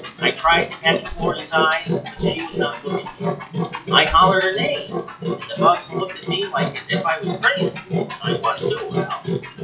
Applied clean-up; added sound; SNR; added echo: classical method WPE with log-MMSE.